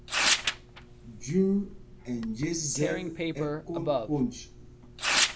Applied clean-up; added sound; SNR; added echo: none; Tearing; -1 dB; reverberation time 0.4 s.